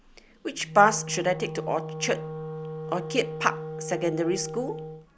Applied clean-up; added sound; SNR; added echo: none; Wind instrument, woodwind instrument; 8 dB; none.